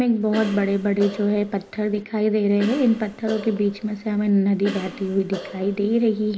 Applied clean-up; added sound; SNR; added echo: none; Cough; 16 dB; none.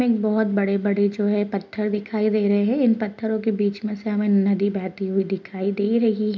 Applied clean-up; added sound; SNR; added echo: none; none; none; none.